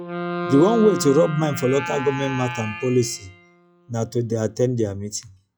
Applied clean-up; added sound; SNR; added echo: classical method log-MMSE.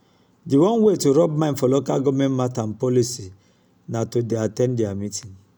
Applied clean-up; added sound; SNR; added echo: none; none; none; none.